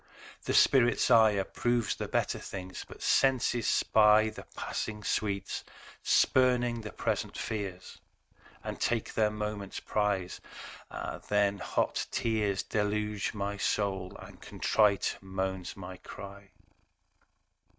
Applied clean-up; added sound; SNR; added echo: neural mask model RNNoise.